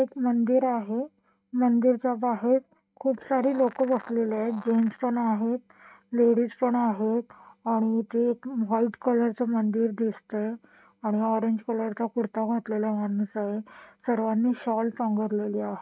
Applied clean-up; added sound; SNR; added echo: neural mask model RNNoise.